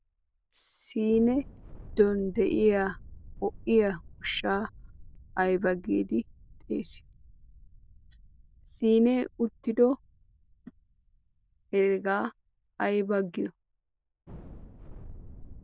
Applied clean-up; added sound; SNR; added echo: none; Thunder; 19 dB; none.